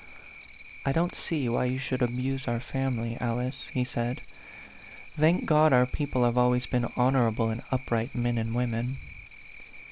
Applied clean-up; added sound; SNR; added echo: none; Cricket; 14 dB; none.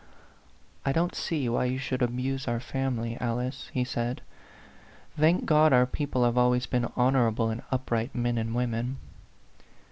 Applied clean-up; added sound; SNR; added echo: none; none; none; none.